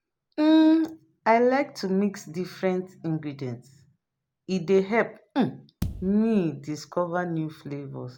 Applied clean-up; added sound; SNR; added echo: none; Bass drum; 12 dB; none.